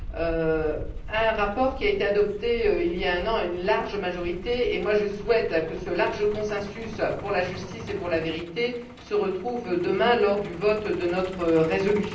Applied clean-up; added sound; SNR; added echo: none; Truck; 13 dB; reverberation time 0.6 s.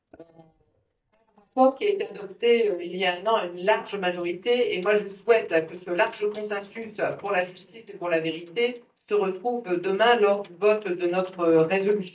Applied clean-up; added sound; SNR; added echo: neural mask model DeepFilterNet 3.